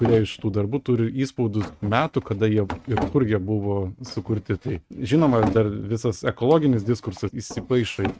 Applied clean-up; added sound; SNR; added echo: neural mask model RNNoise.